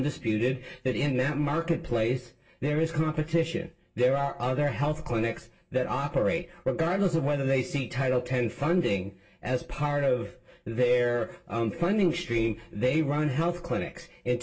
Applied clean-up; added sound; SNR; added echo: none; none; none; reverberation time 0.2 s.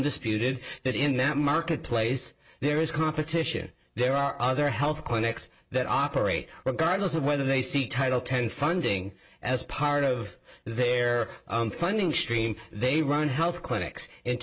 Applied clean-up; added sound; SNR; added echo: none; none; none; none.